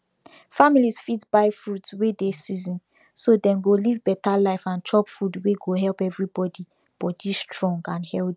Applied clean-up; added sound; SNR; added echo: none; none; none; none.